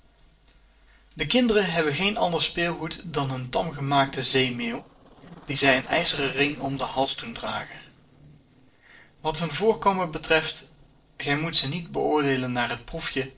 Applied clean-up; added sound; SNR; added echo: neural separator model SepFormer DNS4.